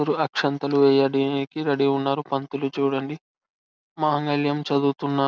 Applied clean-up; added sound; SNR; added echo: none; none; none; none.